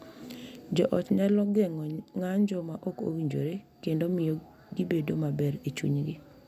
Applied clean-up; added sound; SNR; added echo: none; none; none; none.